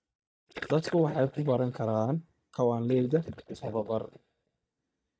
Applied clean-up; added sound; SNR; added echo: neural mask model DeepFilterNet 3.